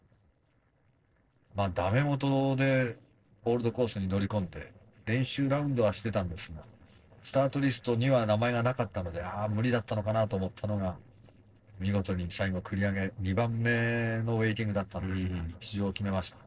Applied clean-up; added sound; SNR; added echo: neural separator model SepFormer DNS4.